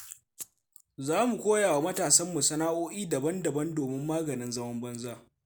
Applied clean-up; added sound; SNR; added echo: none; Rattle (instrument); 16 dB; none.